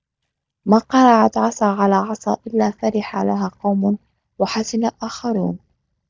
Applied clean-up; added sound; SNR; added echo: neural mask model DeepFilterNet 3.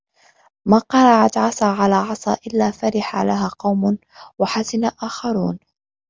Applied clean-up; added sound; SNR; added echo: none; none; none; none.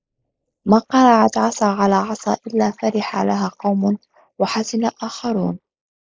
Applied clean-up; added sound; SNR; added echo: neural mask model Resemble Enhance denoiser.